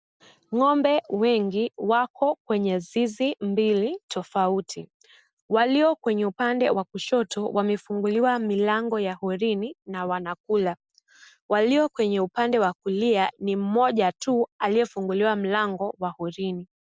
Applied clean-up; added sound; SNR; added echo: none; none; none; none.